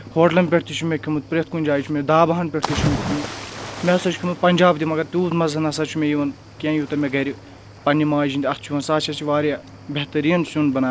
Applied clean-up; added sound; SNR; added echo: none; Cricket / Waves, surf; 13 dB; none.